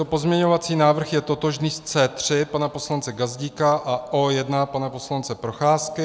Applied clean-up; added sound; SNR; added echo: none; none; none; none.